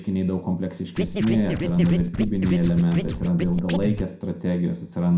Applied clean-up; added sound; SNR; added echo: none; Scratching (performance technique); 5 dB; reverberation time 0.4 s.